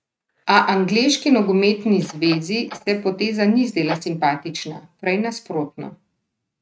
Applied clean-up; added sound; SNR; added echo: neural mask model RNNoise.